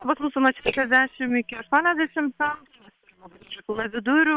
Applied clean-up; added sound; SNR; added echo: neural separator model SepFormer WHAM!.